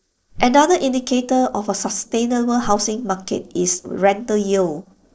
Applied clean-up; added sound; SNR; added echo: neural separator model SepFormer DNS4.